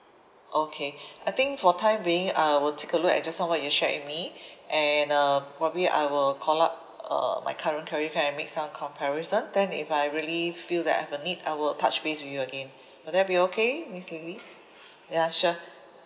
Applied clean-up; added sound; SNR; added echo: none; none; none; none.